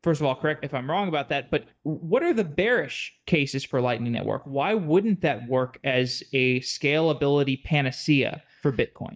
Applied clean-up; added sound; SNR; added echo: neural mask model DeepFilterNet 3.